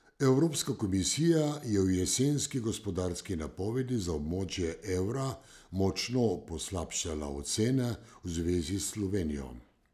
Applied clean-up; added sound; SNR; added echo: none; none; none; none.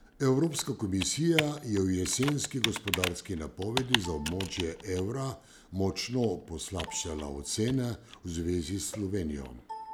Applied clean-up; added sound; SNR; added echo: none; Computer keyboard; 8 dB; none.